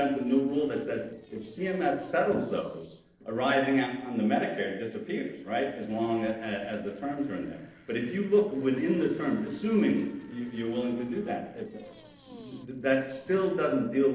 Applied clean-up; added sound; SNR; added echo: neural separator model SepFormer DNS4.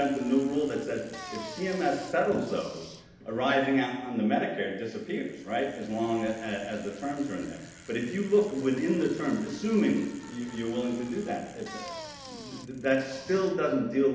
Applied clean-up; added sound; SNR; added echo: none; Bicycle; 18 dB; reverberation time 0.8 s.